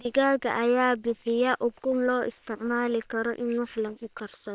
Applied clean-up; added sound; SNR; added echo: neural separator model SepFormer WHAM!.